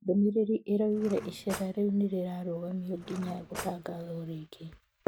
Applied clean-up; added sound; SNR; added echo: none; Cutlery, silverware / Drawer open or close; 13 dB; none.